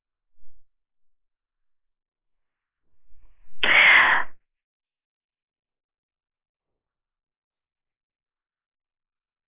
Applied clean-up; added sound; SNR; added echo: neural mask model Resemble Enhance denoiser.